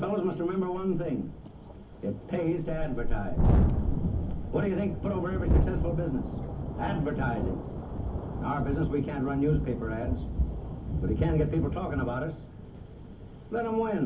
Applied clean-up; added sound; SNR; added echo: none; Thunderstorm; -1 dB; reverberation time 0.3 s.